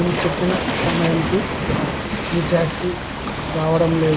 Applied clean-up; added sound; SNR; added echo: none; Waves, surf; 2 dB; none.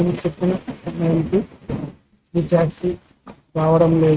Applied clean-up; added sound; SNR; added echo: neural mask model RNNoise.